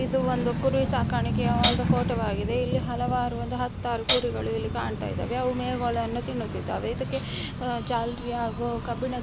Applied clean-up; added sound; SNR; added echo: none; Hi-hat; 1 dB; none.